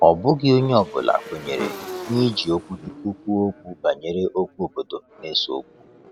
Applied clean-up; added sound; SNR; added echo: none; Motorcycle / Engine; 16 dB; none.